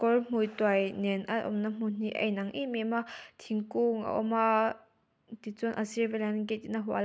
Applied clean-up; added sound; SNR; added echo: none; none; none; none.